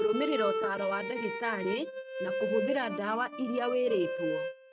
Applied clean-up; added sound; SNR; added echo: neural mask model RNNoise.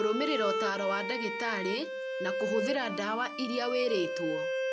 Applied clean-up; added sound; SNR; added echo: none; Bowed string instrument; 2 dB; none.